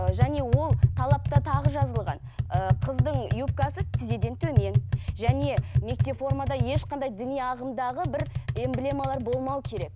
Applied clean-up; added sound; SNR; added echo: none; Tap; -4 dB; none.